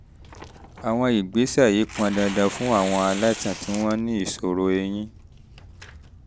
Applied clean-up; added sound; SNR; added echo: none; Tearing; 13 dB; none.